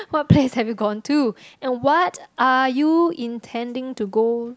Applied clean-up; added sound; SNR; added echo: none; none; none; none.